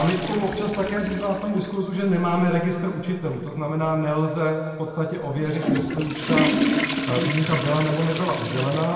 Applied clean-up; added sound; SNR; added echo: none; Toilet flush / Water; 5 dB; reverberation time 2.3 s.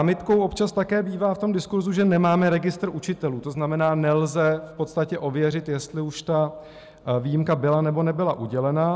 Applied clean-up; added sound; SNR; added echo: none; none; none; none.